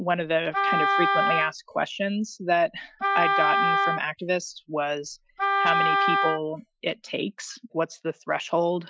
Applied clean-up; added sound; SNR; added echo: classical method Wiener filter.